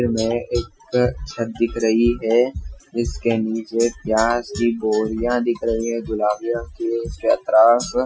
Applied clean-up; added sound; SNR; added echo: classical method Wiener filter.